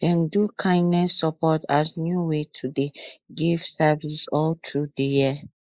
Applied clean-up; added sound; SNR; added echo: neural mask model Resemble Enhance denoiser.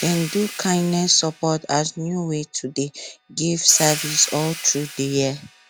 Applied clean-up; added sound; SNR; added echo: none; Hi-hat; 13 dB; none.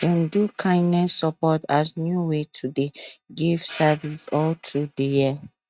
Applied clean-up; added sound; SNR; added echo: neural mask model RNNoise.